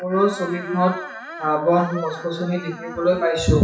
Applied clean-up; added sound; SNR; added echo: classical method WPE with log-MMSE.